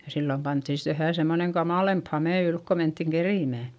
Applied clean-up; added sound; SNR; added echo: none; none; none; none.